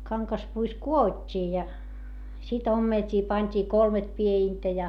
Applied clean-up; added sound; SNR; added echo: none; none; none; none.